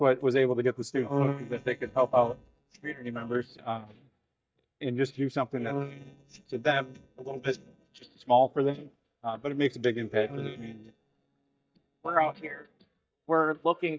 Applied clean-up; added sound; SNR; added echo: neural mask model DeepFilterNet 3.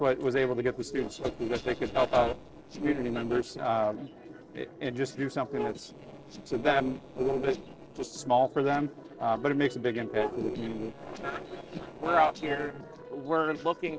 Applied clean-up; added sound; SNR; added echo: neural separator model SepFormer DNS4.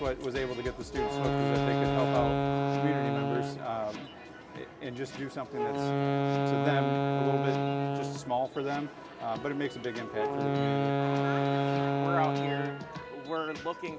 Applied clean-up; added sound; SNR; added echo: none; Wind instrument, woodwind instrument; -4 dB; reverberation time 0.4 s.